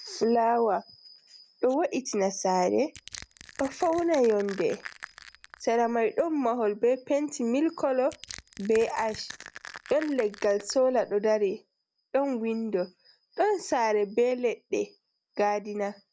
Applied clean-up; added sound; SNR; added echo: none; Crushing; 17 dB; none.